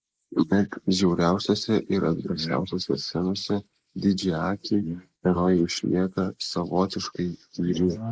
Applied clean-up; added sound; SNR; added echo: neural mask model Resemble Enhance denoiser.